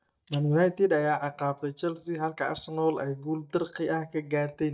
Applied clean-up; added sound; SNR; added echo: neural mask model DeepFilterNet 3.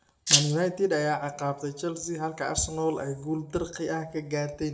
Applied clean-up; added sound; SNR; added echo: none; Rattle (instrument); -4 dB; reverberation time 0.9 s.